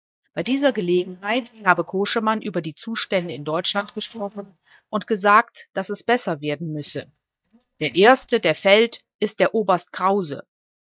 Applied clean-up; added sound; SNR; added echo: neural mask model DeepFilterNet 3.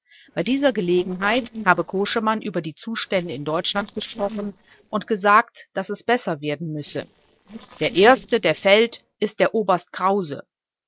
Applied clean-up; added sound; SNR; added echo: neural separator model SepFormer DNS4.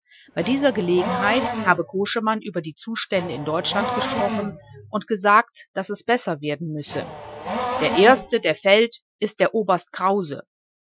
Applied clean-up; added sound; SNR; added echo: classical method Wiener filter.